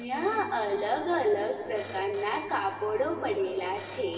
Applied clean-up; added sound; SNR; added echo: none; Telephone; 13 dB; reverberation time 2.6 s.